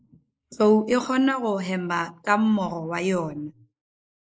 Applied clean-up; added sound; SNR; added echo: neural mask model Resemble Enhance denoiser.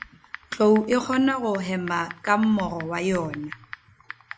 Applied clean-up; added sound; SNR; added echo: none; Typing; 17 dB; none.